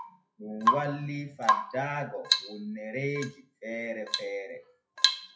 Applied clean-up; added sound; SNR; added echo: classical method WPE with log-MMSE.